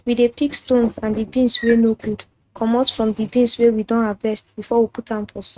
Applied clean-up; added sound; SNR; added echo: neural mask model RNNoise.